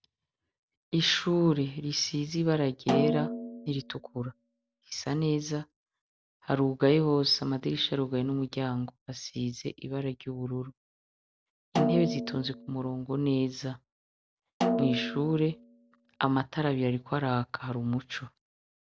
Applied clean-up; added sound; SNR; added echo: none; Snare drum; 4 dB; none.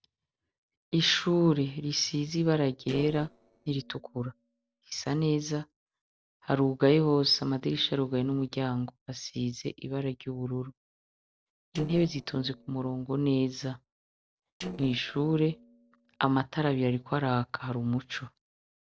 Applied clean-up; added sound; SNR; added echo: neural separator model SepFormer DNS4.